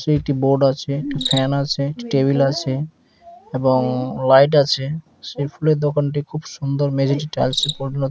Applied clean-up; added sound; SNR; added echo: none; Cricket; 15 dB; none.